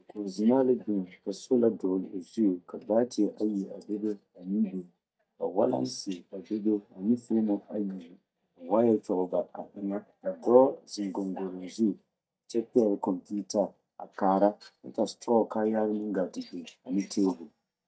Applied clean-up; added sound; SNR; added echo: neural mask model DeepFilterNet 3.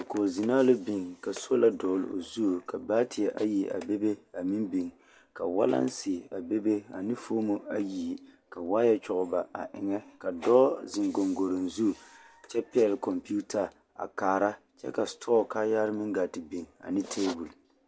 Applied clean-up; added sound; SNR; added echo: none; none; none; none.